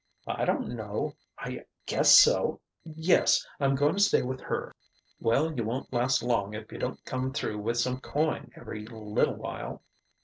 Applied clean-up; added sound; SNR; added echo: neural separator model SepFormer DNS4.